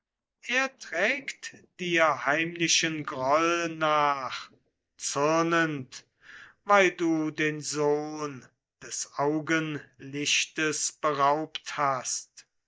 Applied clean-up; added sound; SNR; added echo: neural mask model DeepFilterNet 3.